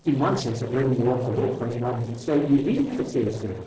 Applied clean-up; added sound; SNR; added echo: neural separator model SepFormer DNS4.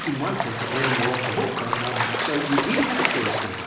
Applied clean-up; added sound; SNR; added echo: none; Gull, seagull / Waves, surf; -1 dB; reverberation time 0.9 s.